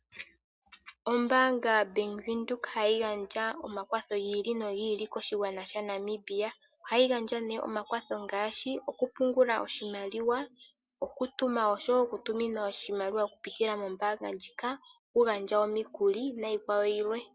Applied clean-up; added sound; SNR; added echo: none; none; none; none.